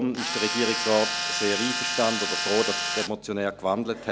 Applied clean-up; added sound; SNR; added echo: none; Tools; 1 dB; none.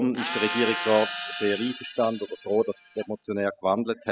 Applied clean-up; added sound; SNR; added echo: classical method spectral subtraction.